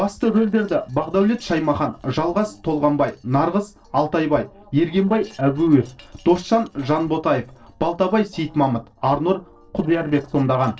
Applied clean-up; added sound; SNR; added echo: neural separator model SepFormer DNS4.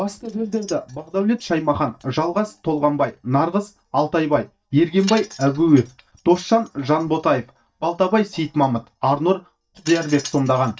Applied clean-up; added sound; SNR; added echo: neural mask model DeepFilterNet 3.